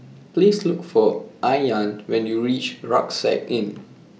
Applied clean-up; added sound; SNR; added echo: none; none; none; none.